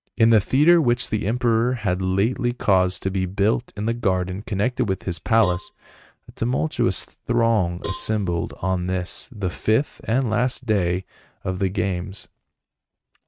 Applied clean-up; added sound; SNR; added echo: neural mask model RNNoise.